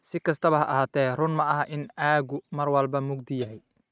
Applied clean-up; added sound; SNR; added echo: neural mask model RNNoise.